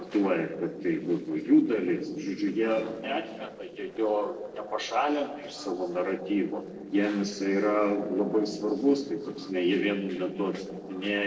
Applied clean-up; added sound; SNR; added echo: neural separator model SepFormer DNS4.